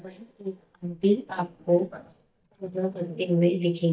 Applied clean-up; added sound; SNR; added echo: neural mask model DeepFilterNet 3.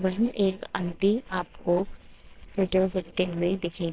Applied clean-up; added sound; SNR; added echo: neural separator model SepFormer WHAMR!.